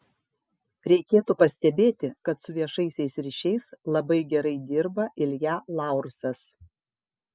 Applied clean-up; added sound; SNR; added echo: none; none; none; none.